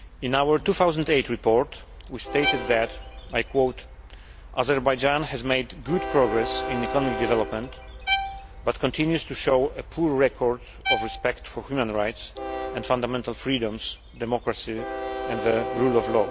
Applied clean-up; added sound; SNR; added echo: none; Bowed string instrument + Train; 8 dB; none.